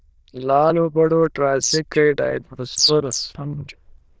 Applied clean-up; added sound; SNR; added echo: neural diffusion model UNIVERSE++.